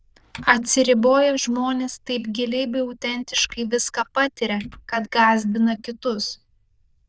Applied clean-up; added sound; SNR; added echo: neural diffusion model UNIVERSE++.